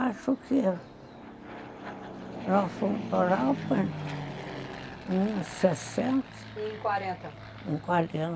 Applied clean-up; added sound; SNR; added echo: none; Fixed-wing aircraft, airplane; 10 dB; none.